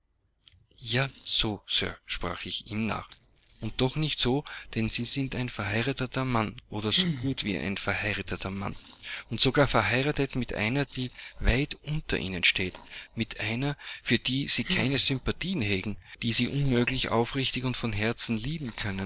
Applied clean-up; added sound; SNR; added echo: neural separator model SepFormer DNS4.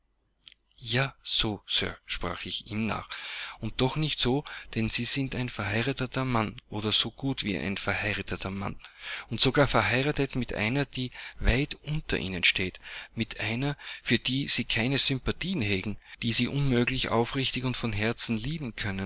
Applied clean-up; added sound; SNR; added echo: none; none; none; none.